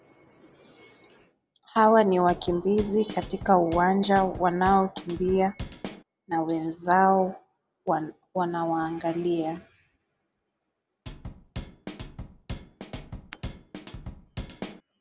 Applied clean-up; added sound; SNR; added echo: none; Drum kit; 13 dB; none.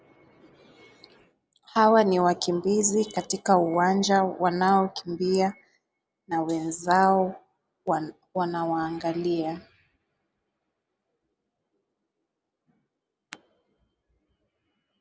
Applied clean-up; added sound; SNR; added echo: none; none; none; none.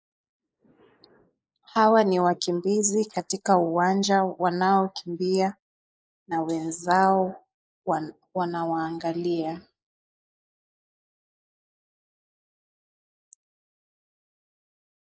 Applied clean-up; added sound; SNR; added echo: neural mask model Resemble Enhance denoiser.